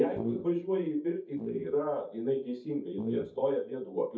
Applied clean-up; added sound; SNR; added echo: neural mask model DeepFilterNet 3.